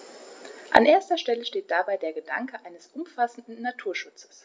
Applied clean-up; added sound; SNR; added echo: none; none; none; none.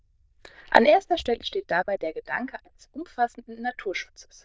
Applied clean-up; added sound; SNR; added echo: neural diffusion model UNIVERSE++.